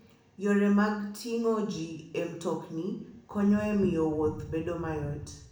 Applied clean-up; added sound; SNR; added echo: none; none; none; reverberation time 0.6 s.